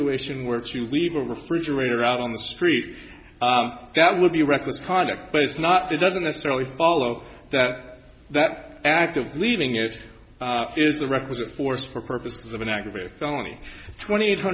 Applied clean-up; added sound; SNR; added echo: none; none; none; none.